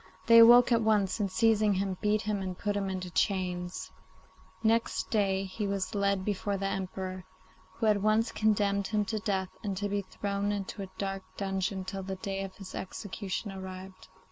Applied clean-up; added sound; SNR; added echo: none; none; none; none.